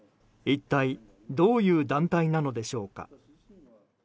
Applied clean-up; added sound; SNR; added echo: none; none; none; none.